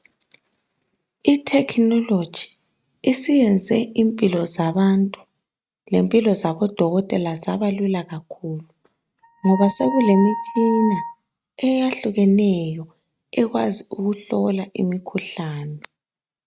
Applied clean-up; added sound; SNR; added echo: neural mask model RNNoise.